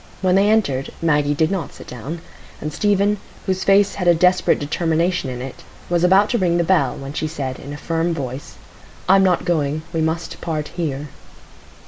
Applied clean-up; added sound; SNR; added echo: none; none; none; none.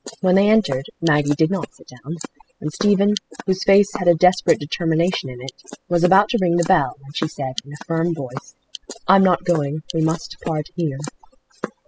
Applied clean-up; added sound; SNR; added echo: classical method spectral subtraction.